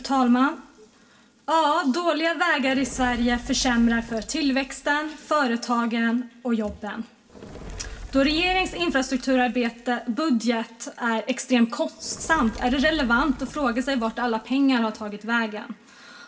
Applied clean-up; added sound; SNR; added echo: none; Fire; 19 dB; reverberation time 0.2 s.